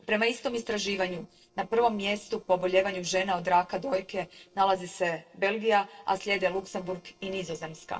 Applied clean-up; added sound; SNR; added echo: neural separator model SepFormer DNS4.